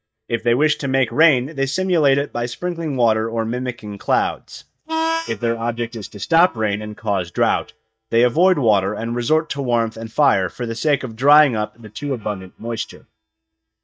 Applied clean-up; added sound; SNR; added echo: neural mask model DeepFilterNet 3.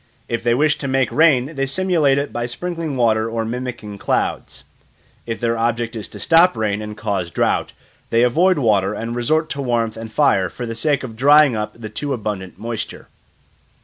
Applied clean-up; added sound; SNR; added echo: none; none; none; none.